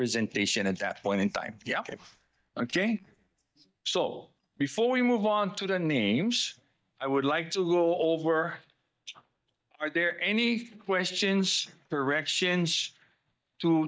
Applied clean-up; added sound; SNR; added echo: neural mask model DeepFilterNet 3.